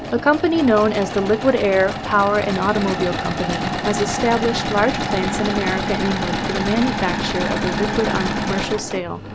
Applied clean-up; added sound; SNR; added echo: none; Engine / Mechanisms; 3 dB; none.